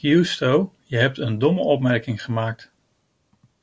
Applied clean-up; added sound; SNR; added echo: none; none; none; none.